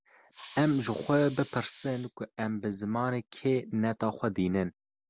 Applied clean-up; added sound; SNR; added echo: none; Hiss; 15 dB; none.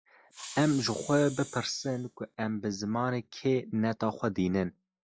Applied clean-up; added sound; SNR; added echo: classical method log-MMSE.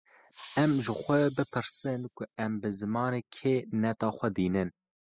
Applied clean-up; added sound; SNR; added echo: classical method spectral subtraction.